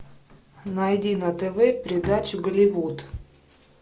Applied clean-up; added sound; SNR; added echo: none; none; none; none.